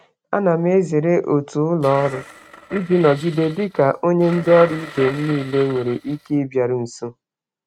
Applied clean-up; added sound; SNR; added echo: neural mask model RNNoise.